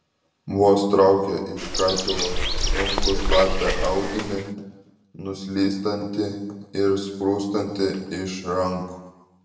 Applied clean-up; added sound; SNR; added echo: none; Bird; 0 dB; reverberation time 0.9 s.